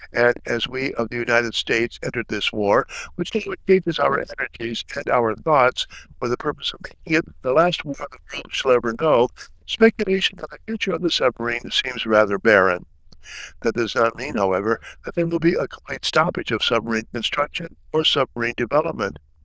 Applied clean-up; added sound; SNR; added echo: neural diffusion model UNIVERSE++.